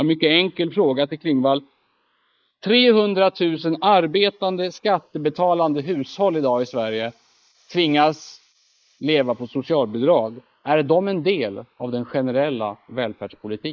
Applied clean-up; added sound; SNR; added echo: neural mask model Resemble Enhance denoiser.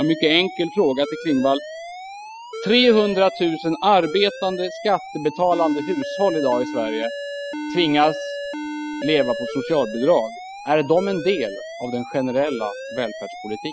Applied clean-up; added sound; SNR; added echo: classical method spectral subtraction.